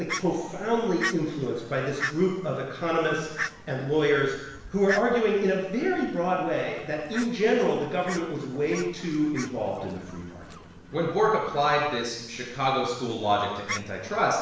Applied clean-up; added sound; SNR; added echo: none; Fowl; 13 dB; reverberation time 0.9 s.